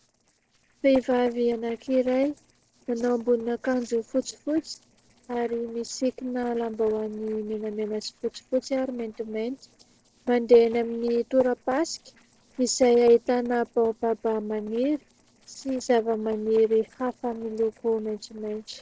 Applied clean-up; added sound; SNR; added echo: neural separator model SepFormer DNS4.